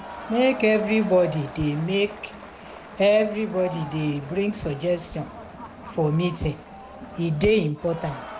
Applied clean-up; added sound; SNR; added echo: none; Crowd; 14 dB; none.